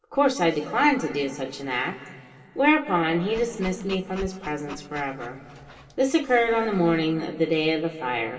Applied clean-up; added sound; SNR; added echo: none; Dog; 19 dB; reverberation time 2.5 s.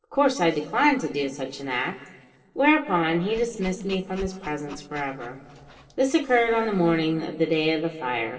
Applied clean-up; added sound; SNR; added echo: neural separator model SepFormer DNS4.